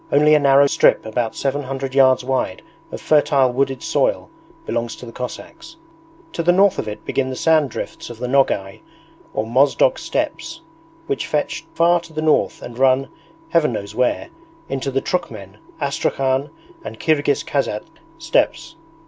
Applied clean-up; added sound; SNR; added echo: none; none; none; none.